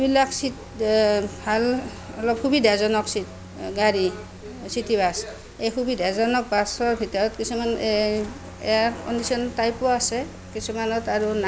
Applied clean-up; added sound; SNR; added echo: none; Bowed string instrument; 20 dB; none.